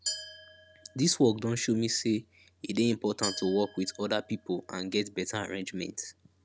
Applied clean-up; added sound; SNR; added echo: none; Glass; 14 dB; none.